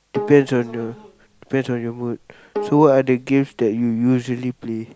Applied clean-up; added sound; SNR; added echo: none; Bowed string instrument; 15 dB; none.